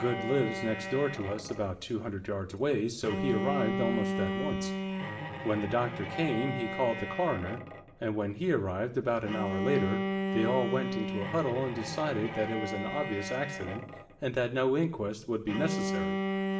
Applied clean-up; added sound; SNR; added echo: none; Bowed string instrument; 4 dB; reverberation time 0.8 s.